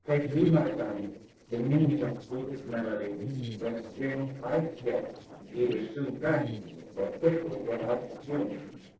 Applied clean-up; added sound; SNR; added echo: neural separator model SepFormer DNS4.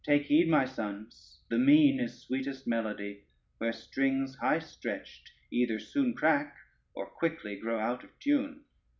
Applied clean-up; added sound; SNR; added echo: none; none; none; none.